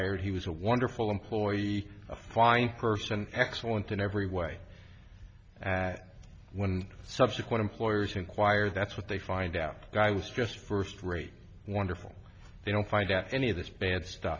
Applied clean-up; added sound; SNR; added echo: none; none; none; none.